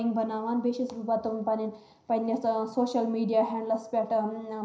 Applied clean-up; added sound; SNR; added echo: none; none; none; reverberation time 0.5 s.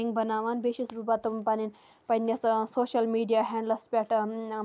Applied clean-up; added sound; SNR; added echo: none; none; none; none.